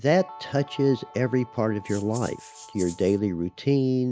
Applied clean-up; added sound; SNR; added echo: none; Rattle (instrument) + Guitar; 19 dB; none.